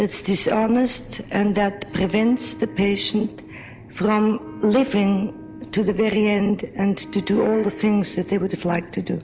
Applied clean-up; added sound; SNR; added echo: none; Wind instrument, woodwind instrument; 19 dB; none.